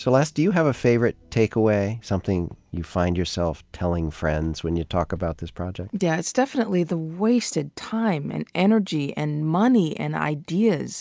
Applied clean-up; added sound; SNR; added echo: none; none; none; none.